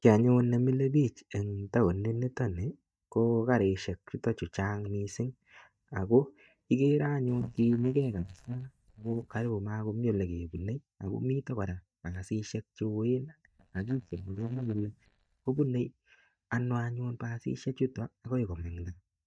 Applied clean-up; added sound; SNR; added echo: neural mask model DeepFilterNet 3.